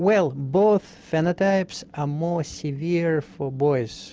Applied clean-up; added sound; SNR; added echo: none; none; none; none.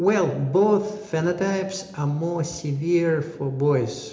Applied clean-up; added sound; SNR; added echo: none; none; none; reverberation time 0.8 s.